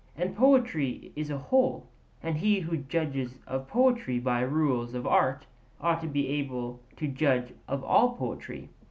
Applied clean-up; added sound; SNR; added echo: none; none; none; none.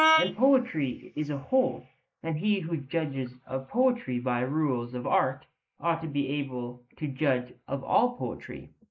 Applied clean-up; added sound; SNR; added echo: neural mask model Resemble Enhance denoiser.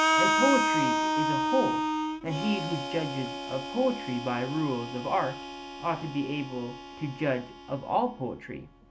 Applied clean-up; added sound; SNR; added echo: none; Harmonica; 0 dB; none.